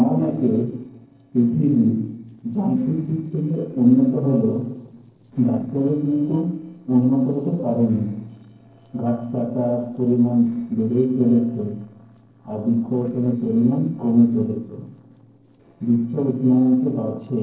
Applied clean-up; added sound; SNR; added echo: neural separator model SepFormer DNS4.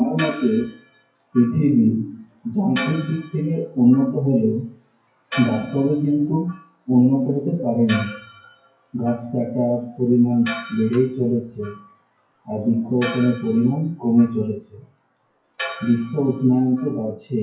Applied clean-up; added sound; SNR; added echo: classical method WPE with log-MMSE.